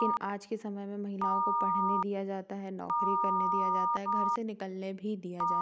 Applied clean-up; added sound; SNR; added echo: none; Telephone; -5 dB; none.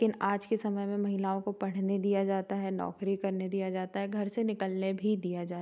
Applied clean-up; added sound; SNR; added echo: none; none; none; none.